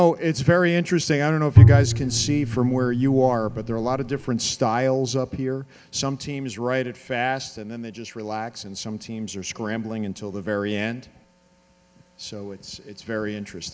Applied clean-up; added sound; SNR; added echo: none; Bowed string instrument; -5 dB; none.